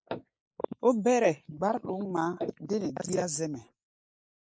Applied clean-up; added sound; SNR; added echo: neural mask model Resemble Enhance denoiser.